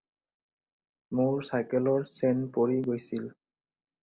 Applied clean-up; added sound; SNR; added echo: none; none; none; none.